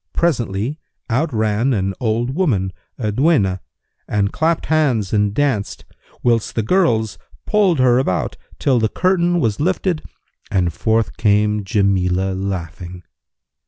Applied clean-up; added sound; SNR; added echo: none; none; none; none.